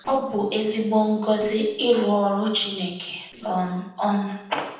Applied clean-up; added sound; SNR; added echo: neural separator model SepFormer DNS4.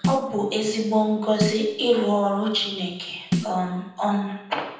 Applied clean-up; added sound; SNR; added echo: none; Snare drum; 7 dB; reverberation time 0.8 s.